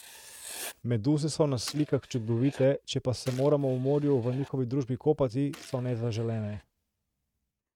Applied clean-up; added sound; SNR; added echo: neural mask model RNNoise.